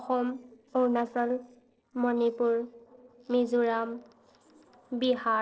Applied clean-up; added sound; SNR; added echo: neural separator model SepFormer DNS4.